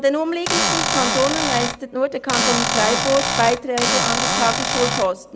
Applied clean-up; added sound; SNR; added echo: none; Cupboard open or close / Door; -1 dB; none.